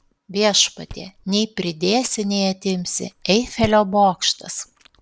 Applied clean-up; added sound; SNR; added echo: none; Chewing, mastication; 19 dB; none.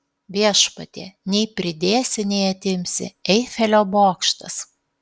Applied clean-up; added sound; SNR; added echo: none; none; none; none.